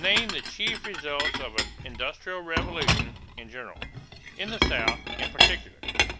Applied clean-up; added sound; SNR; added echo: none; Chink, clink; -4 dB; none.